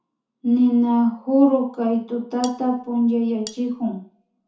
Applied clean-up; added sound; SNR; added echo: none; Cutlery, silverware; 20 dB; reverberation time 0.7 s.